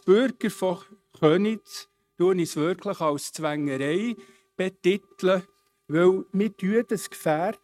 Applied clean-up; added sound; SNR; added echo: neural mask model RNNoise.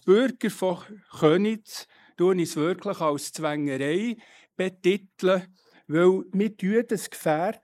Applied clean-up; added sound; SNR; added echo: neural mask model Resemble Enhance denoiser.